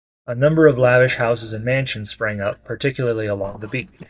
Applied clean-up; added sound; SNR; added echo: neural mask model DeepFilterNet 3.